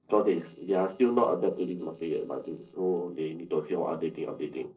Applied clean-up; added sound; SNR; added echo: neural separator model SepFormer DNS4.